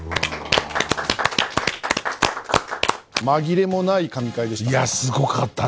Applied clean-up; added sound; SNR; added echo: none; none; none; none.